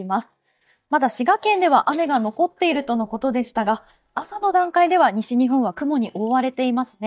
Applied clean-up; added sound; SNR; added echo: neural mask model DeepFilterNet 3.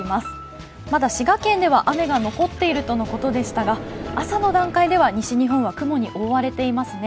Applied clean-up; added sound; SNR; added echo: none; Car; 13 dB; none.